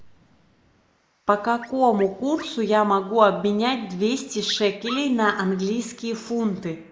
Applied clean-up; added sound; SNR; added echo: neural mask model Resemble Enhance denoiser.